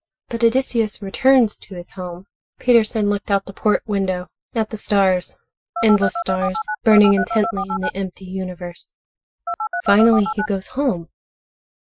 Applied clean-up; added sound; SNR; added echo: classical method Wiener filter.